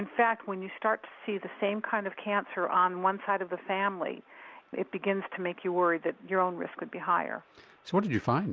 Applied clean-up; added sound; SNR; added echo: none; none; none; none.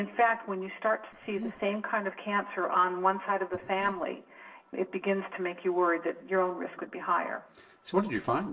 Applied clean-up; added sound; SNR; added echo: neural separator model SepFormer DNS4.